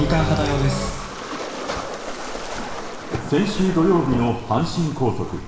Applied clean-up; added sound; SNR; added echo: none; Waves, surf; 7 dB; reverberation time 0.9 s.